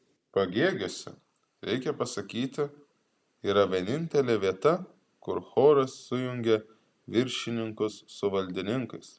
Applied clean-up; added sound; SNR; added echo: none; none; none; none.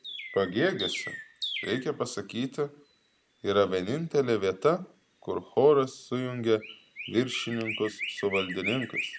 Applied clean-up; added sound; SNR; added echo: none; Chirp, tweet; 11 dB; none.